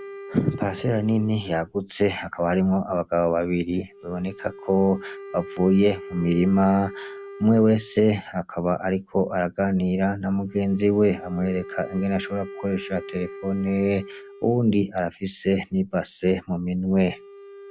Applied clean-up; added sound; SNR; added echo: none; Wind instrument, woodwind instrument; 18 dB; none.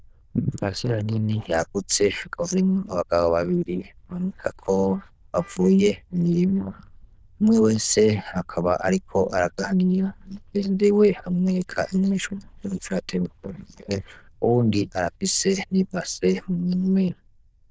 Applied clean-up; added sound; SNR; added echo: neural diffusion model UNIVERSE++.